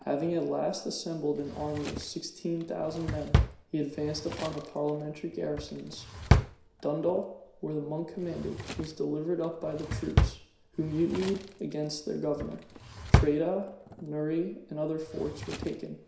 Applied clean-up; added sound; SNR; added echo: none; Drawer open or close; 1 dB; reverberation time 0.7 s.